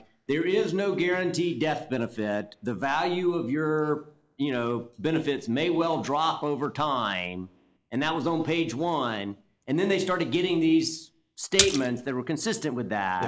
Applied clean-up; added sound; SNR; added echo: none; Splash, splatter; 1 dB; none.